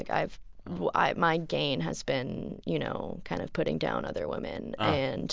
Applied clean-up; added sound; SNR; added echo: none; none; none; none.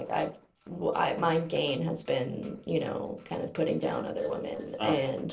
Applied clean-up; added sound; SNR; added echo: neural separator model SepFormer DNS4.